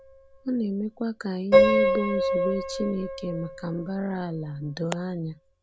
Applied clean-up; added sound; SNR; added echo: none; Piano; -3 dB; none.